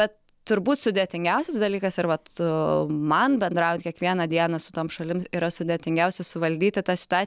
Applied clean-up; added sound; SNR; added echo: none; none; none; none.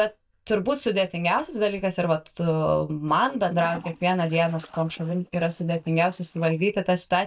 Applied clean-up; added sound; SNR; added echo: neural mask model DeepFilterNet 3.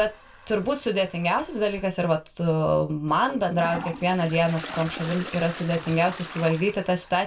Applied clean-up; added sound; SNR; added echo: none; Toilet flush; 15 dB; reverberation time 0.2 s.